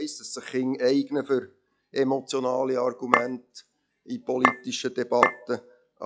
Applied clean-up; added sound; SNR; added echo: classical method log-MMSE.